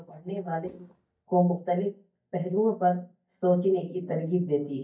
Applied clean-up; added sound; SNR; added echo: neural mask model DeepFilterNet 3.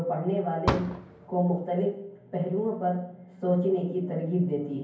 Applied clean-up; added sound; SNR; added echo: none; Fireworks; 3 dB; reverberation time 0.9 s.